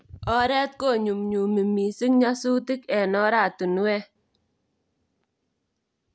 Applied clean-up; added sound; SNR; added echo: none; none; none; none.